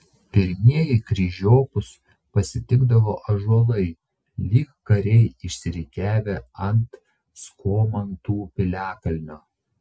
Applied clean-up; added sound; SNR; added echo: none; none; none; none.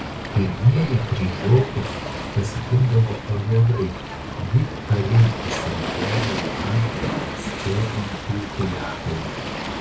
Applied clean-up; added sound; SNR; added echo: none; Waves, surf; 7 dB; reverberation time 0.3 s.